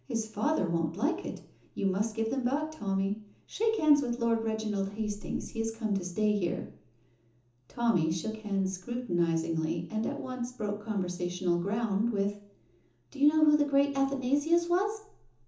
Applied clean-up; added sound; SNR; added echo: none; none; none; reverberation time 0.7 s.